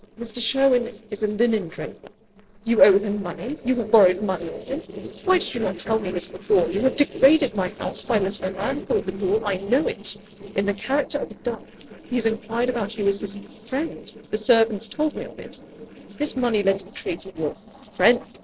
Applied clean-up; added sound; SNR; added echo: neural separator model SepFormer DNS4.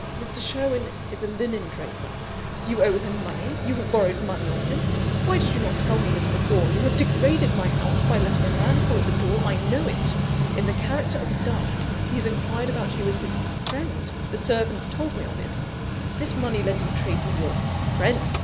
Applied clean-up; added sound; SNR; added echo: none; Mechanical fan; -4 dB; none.